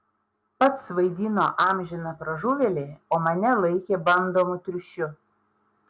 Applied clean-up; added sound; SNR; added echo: none; none; none; none.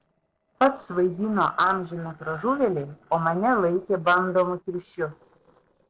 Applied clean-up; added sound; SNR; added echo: neural separator model SepFormer DNS4.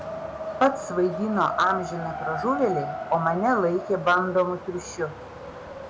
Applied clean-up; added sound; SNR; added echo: none; Wind; 8 dB; none.